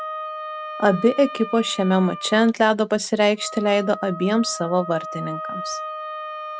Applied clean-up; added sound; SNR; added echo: none; Wind instrument, woodwind instrument; 11 dB; none.